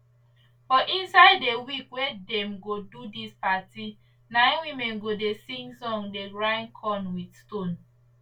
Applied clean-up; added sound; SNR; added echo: none; none; none; reverberation time 0.2 s.